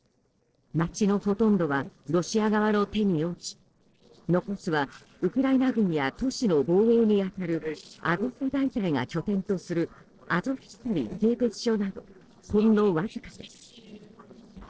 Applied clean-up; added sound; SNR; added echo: neural separator model SepFormer DNS4.